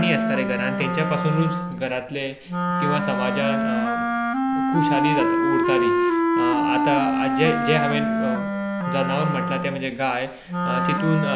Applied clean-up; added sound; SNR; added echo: none; Wind instrument, woodwind instrument; -3 dB; none.